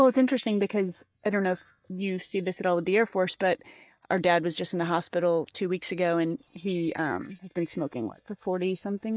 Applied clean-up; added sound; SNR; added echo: neural mask model DeepFilterNet 3.